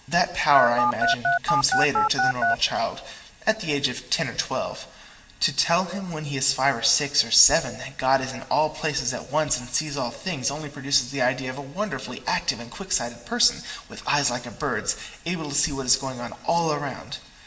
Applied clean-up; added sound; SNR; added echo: none; Telephone; -3 dB; reverberation time 1.0 s.